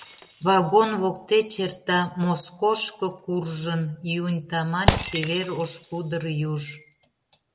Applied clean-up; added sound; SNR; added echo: none; Shatter; 9 dB; none.